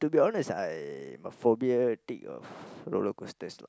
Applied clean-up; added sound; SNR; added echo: none; none; none; none.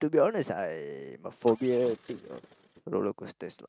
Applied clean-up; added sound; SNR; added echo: neural mask model RNNoise.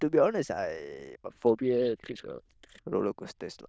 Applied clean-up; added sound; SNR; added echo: neural diffusion model UNIVERSE++.